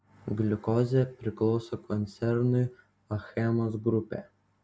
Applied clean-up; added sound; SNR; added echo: none; none; none; none.